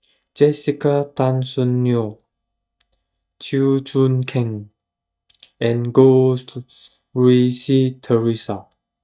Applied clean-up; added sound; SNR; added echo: neural mask model DeepFilterNet 3.